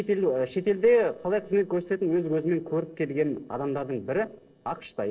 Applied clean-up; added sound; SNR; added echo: neural separator model SepFormer DNS4.